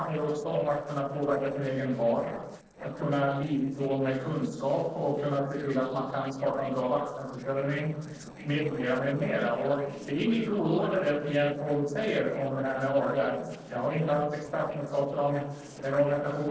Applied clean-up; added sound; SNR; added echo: neural separator model SepFormer DNS4.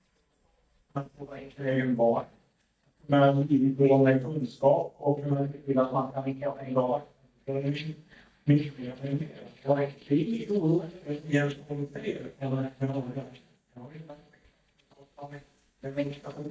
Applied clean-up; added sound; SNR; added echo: neural mask model DeepFilterNet 3.